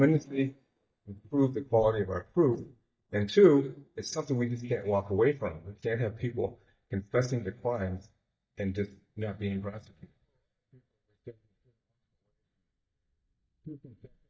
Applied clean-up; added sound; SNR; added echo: neural mask model DeepFilterNet 3.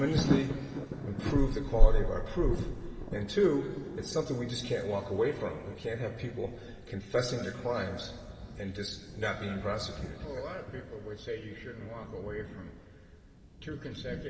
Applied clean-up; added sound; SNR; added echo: none; Thunder; 10 dB; reverberation time 2.8 s.